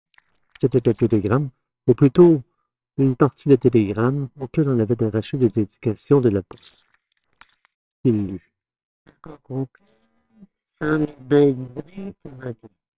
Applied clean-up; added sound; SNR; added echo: neural separator model SepFormer WHAMR!.